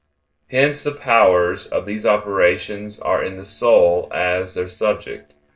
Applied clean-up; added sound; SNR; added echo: neural separator model SepFormer DNS4.